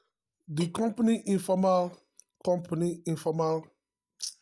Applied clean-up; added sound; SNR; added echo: neural mask model DeepFilterNet 3.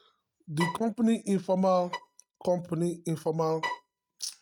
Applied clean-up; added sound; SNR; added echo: neural mask model RNNoise.